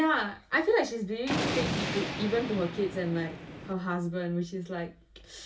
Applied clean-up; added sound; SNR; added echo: none; Thunder; 3 dB; reverberation time 0.2 s.